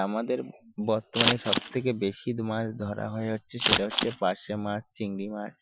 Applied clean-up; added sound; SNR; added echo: classical method Wiener filter.